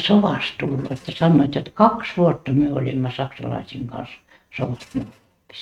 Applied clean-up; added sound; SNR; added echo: neural mask model RNNoise.